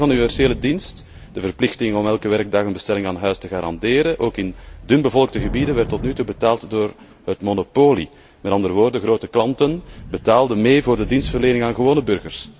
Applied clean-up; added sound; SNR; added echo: none; Thunder / Rain; 15 dB; none.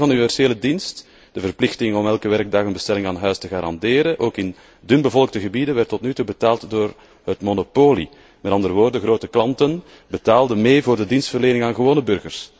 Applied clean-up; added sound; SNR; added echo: none; none; none; none.